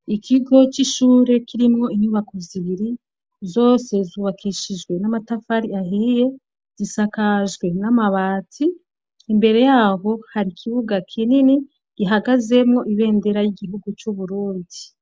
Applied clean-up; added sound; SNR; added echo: none; none; none; none.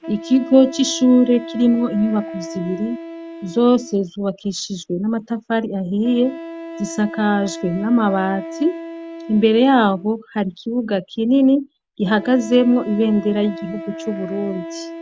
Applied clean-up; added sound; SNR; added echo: none; Wind instrument, woodwind instrument; 14 dB; none.